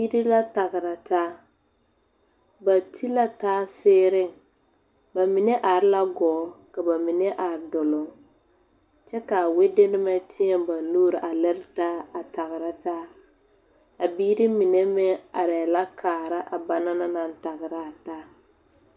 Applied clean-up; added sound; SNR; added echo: none; none; none; none.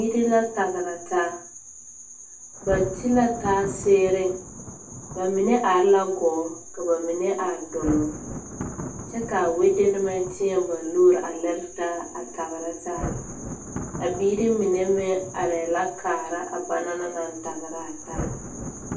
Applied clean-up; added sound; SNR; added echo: none; Thunder; 13 dB; reverberation time 0.3 s.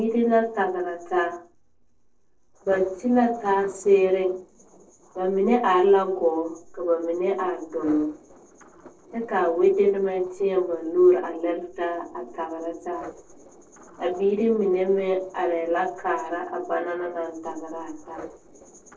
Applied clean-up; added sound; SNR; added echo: neural separator model SepFormer DNS4.